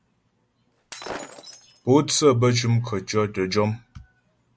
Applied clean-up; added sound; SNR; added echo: none; Shatter; 15 dB; none.